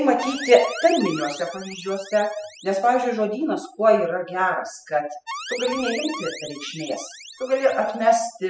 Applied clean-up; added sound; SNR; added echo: classical method spectral subtraction.